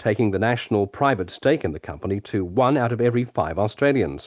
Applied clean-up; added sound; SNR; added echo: none; none; none; none.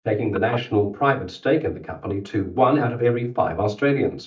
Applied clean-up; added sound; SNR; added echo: neural mask model DeepFilterNet 3.